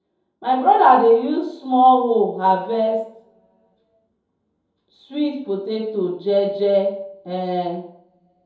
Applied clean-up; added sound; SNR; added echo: none; none; none; reverberation time 2.6 s.